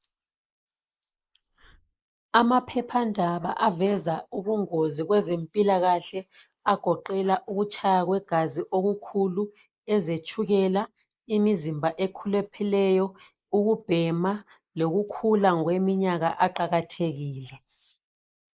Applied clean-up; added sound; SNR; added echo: neural mask model Resemble Enhance denoiser.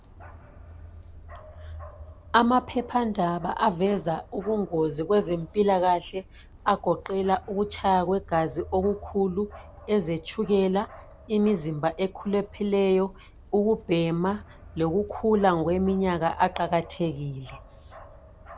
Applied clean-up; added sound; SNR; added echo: none; Bark; 20 dB; none.